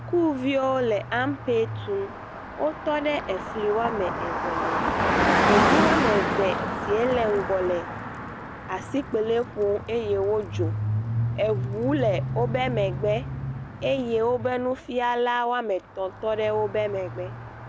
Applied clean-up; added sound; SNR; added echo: none; Car passing by; 2 dB; none.